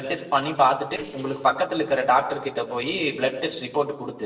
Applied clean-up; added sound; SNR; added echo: neural separator model SepFormer DNS4.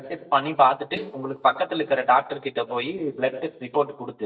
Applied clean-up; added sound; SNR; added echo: neural mask model DeepFilterNet 3.